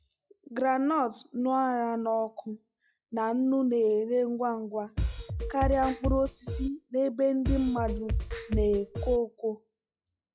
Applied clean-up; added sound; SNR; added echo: classical method log-MMSE.